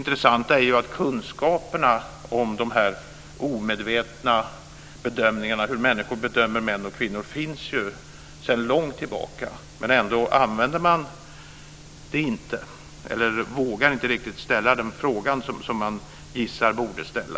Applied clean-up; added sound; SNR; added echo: none; none; none; none.